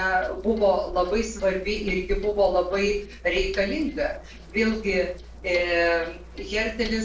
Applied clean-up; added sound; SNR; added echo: neural separator model SepFormer DNS4.